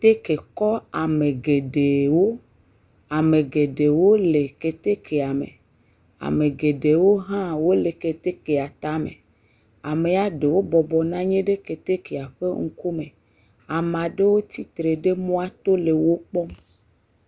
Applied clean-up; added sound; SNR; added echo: none; none; none; none.